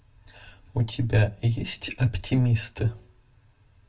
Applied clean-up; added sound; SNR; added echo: none; Bowed string instrument; 17 dB; reverberation time 0.2 s.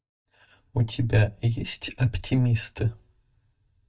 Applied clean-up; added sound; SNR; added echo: neural mask model DeepFilterNet 3.